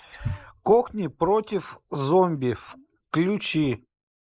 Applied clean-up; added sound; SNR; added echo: neural mask model Resemble Enhance denoiser.